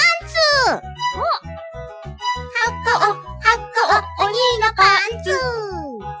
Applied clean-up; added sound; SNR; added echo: classical method Wiener filter.